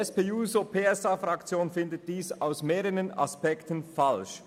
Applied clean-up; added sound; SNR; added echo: none; none; none; none.